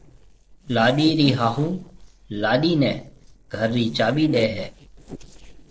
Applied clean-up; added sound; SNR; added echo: neural separator model SepFormer DNS4.